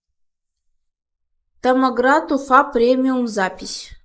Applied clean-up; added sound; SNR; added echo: neural mask model Resemble Enhance denoiser.